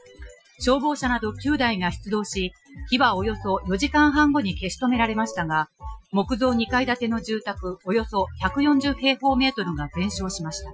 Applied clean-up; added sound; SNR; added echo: classical method Wiener filter.